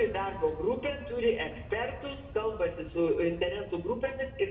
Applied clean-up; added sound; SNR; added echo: none; Aircraft; 15 dB; reverberation time 0.9 s.